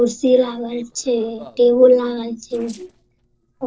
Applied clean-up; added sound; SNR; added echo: neural separator model SepFormer DNS4.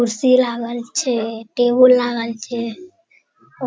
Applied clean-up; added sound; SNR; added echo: none; none; none; none.